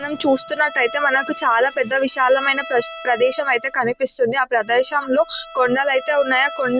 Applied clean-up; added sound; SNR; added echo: none; Bowed string instrument; 16 dB; none.